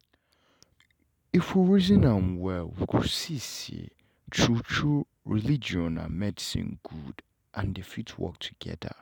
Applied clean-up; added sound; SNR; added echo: none; none; none; none.